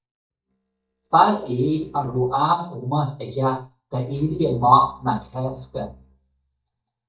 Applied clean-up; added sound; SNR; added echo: neural mask model DeepFilterNet 3.